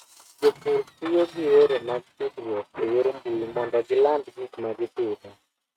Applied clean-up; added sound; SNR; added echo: neural mask model RNNoise.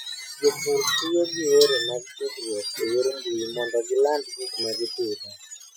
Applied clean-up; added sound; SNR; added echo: classical method Wiener filter.